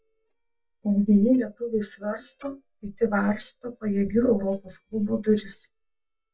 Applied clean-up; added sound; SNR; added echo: neural mask model DeepFilterNet 3.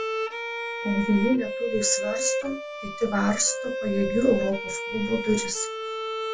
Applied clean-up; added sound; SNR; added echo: none; Bowed string instrument; 4 dB; reverberation time 0.2 s.